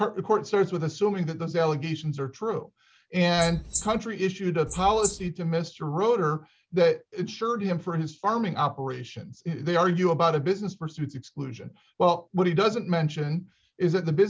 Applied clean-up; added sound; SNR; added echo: none; Wild animals; 7 dB; none.